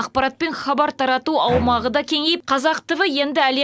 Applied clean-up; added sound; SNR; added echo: none; Bowed string instrument; 12 dB; none.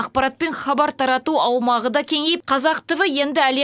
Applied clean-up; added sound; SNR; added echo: none; none; none; none.